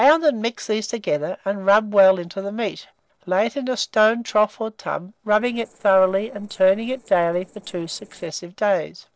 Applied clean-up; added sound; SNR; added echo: neural separator model SepFormer DNS4.